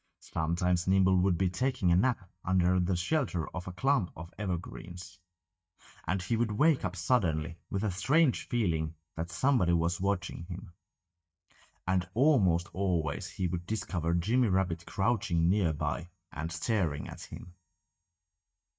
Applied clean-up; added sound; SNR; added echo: neural mask model DeepFilterNet 3.